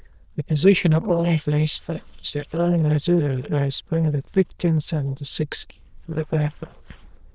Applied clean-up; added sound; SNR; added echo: neural diffusion model UNIVERSE++.